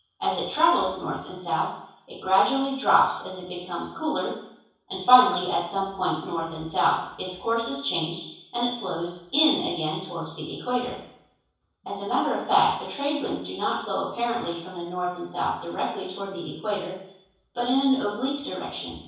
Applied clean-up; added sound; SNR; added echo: none; none; none; reverberation time 0.7 s.